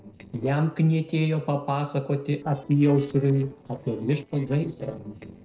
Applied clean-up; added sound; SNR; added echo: neural separator model SepFormer DNS4.